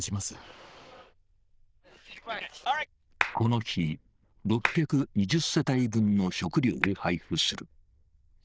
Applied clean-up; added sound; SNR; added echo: neural diffusion model UNIVERSE++.